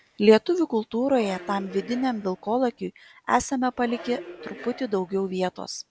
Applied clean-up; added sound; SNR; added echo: none; Subway, metro, underground; 17 dB; none.